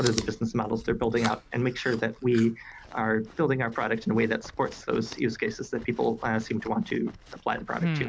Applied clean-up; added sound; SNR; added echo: none; Chewing, mastication; 16 dB; none.